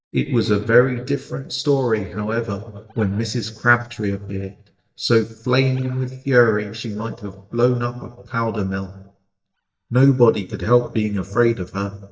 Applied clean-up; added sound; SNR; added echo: neural mask model DeepFilterNet 3.